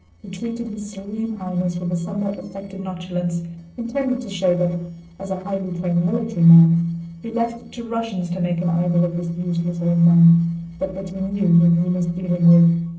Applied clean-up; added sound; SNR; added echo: neural separator model SepFormer DNS4.